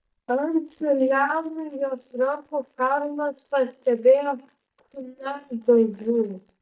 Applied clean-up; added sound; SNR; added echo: neural mask model DeepFilterNet 3.